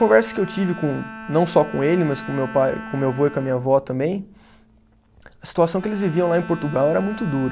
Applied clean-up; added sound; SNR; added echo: none; Bowed string instrument; 15 dB; none.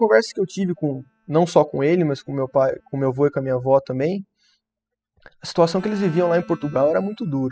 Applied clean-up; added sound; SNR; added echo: classical method spectral subtraction.